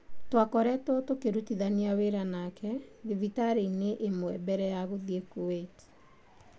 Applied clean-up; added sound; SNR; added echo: none; none; none; none.